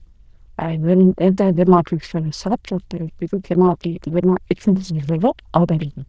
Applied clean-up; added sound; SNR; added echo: neural diffusion model UNIVERSE++.